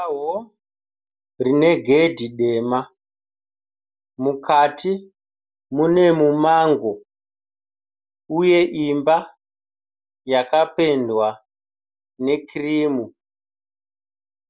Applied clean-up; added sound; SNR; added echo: none; none; none; none.